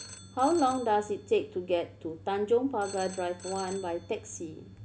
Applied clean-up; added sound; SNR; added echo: none; Telephone; 18 dB; none.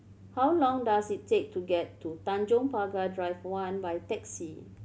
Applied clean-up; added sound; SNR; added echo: none; none; none; none.